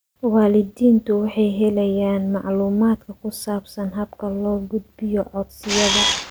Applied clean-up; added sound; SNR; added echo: none; Camera; 0 dB; none.